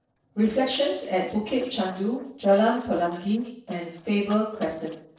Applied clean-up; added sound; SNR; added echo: neural separator model SepFormer DNS4.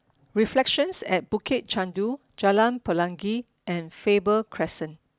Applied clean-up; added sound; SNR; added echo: none; none; none; none.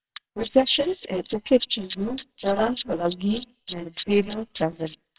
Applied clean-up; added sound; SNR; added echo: neural separator model SepFormer WHAMR!.